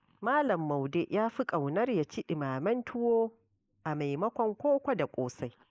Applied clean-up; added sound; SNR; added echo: neural mask model Resemble Enhance denoiser.